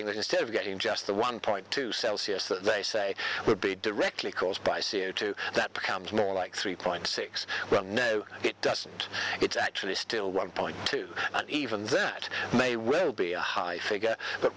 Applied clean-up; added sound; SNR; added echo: none; none; none; none.